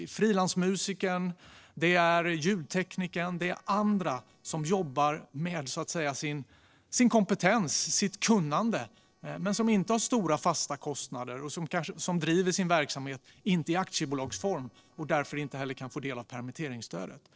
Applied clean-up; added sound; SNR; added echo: neural separator model SepFormer DNS4.